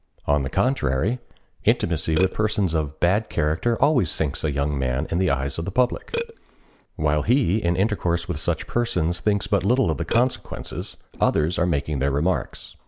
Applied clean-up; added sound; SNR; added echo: none; Burping, eructation; 17 dB; none.